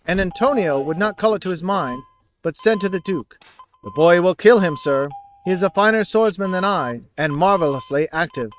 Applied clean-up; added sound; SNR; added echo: neural mask model RNNoise.